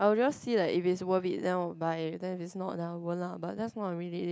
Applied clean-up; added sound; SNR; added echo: none; none; none; none.